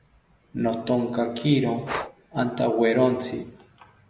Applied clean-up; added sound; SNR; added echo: none; Breathing; 14 dB; none.